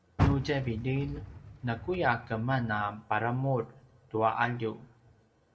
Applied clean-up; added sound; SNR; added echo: none; Car; 7 dB; reverberation time 0.4 s.